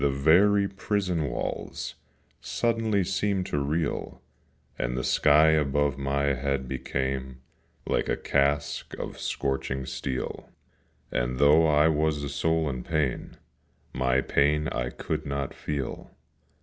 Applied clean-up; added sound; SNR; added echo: none; none; none; none.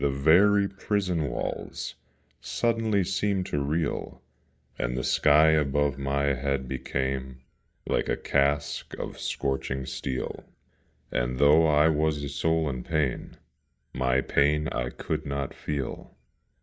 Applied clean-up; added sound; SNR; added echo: neural mask model DeepFilterNet 3.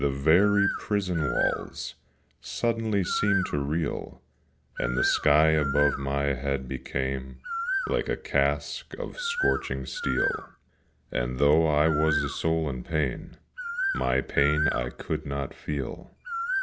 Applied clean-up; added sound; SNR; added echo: none; Bird; 7 dB; none.